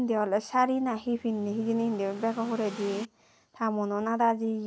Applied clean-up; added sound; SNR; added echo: none; Accelerating, revving, vroom / Car; 16 dB; none.